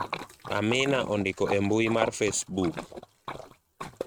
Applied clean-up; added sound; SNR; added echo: neural mask model RNNoise.